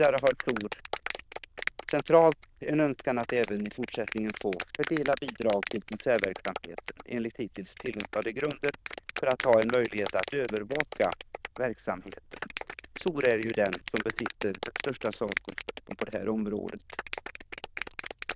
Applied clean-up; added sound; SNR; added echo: neural diffusion model UNIVERSE++.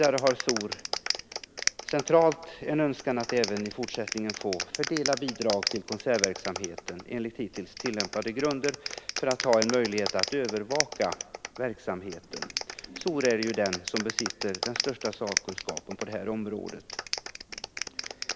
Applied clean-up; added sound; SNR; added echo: none; Clapping; 6 dB; none.